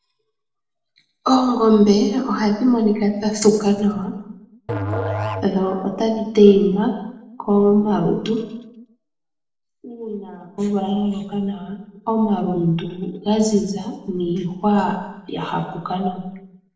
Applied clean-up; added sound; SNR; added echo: neural separator model SepFormer DNS4.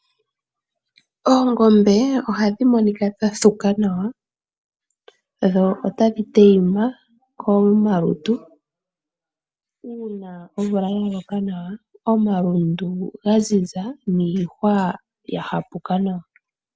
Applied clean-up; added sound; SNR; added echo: none; none; none; none.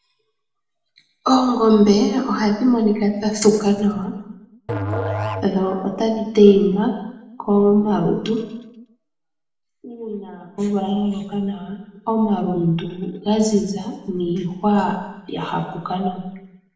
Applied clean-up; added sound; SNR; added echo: none; Musical instrument; 8 dB; reverberation time 0.9 s.